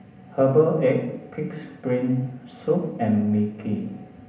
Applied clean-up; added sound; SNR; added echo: none; none; none; reverberation time 0.8 s.